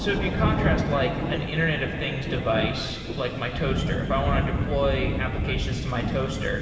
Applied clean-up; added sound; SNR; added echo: none; Thunder; -1 dB; reverberation time 2.9 s.